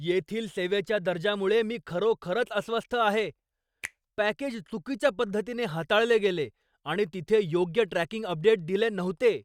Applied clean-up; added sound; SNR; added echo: neural mask model RNNoise.